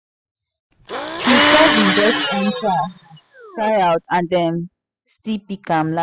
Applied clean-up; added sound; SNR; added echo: classical method spectral subtraction.